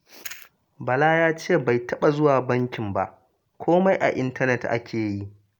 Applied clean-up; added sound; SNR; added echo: none; none; none; none.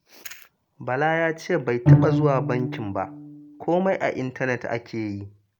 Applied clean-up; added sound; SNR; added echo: none; Bowed string instrument; -3 dB; none.